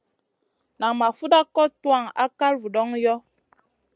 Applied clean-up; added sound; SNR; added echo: none; none; none; none.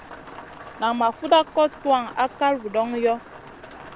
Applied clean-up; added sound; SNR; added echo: none; Rain; 18 dB; none.